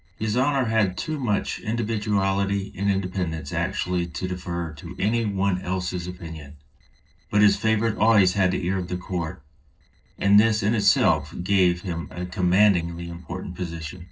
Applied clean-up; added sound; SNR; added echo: neural separator model SepFormer DNS4.